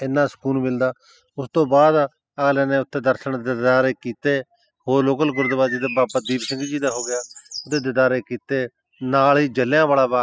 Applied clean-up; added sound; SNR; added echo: classical method spectral subtraction.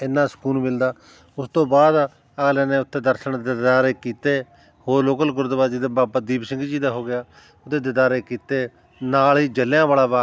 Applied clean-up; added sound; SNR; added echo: none; none; none; none.